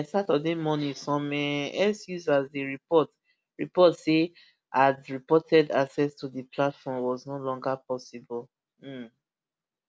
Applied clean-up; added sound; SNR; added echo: none; none; none; none.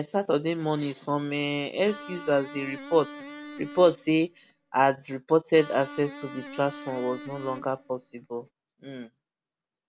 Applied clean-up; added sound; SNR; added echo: none; Electric guitar; 15 dB; none.